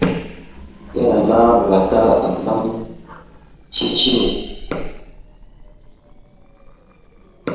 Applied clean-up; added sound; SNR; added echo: neural separator model SepFormer DNS4.